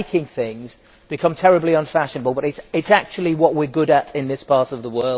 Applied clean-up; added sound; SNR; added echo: none; none; none; none.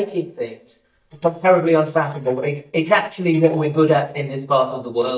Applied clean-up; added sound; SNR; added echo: neural mask model DeepFilterNet 3.